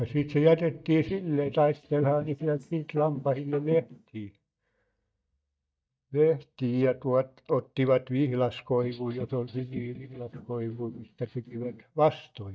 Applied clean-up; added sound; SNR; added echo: neural mask model DeepFilterNet 3.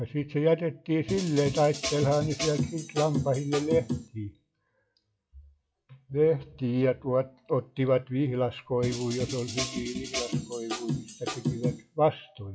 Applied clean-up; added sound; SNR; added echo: classical method WPE with log-MMSE.